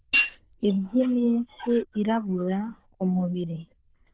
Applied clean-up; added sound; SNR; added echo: neural diffusion model UNIVERSE++.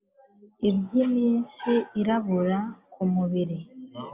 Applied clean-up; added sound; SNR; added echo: none; none; none; none.